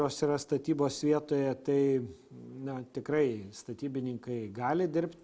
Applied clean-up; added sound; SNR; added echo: none; none; none; none.